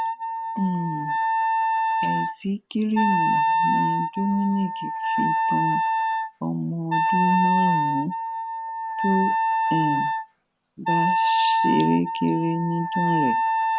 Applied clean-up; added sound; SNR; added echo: none; Wind instrument, woodwind instrument; -4 dB; none.